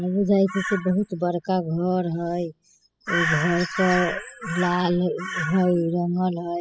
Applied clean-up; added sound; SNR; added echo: classical method spectral subtraction.